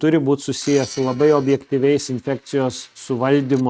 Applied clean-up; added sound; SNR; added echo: neural mask model RNNoise.